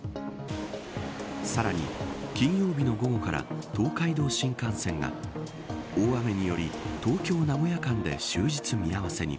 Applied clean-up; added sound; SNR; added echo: none; Waves, surf; 17 dB; none.